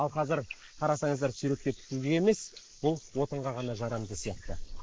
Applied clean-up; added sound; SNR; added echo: neural mask model Resemble Enhance denoiser.